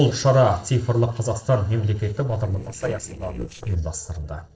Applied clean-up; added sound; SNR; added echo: neural separator model SepFormer DNS4.